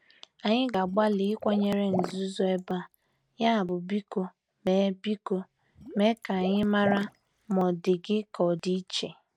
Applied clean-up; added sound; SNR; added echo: none; Water / Liquid; 14 dB; none.